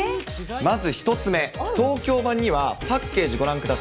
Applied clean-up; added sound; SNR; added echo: none; none; none; none.